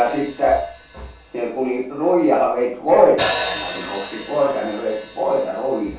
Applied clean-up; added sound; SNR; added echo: none; Hi-hat; 13 dB; reverberation time 0.3 s.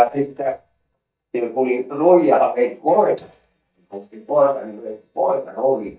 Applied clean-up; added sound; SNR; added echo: neural mask model DeepFilterNet 3.